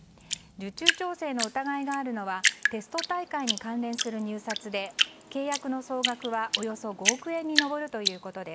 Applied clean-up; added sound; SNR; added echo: none; Drip; -1 dB; none.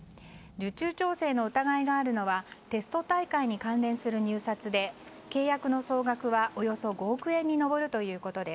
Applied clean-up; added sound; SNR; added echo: none; none; none; none.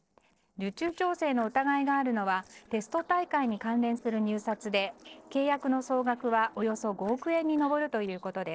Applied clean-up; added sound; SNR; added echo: neural separator model SepFormer DNS4.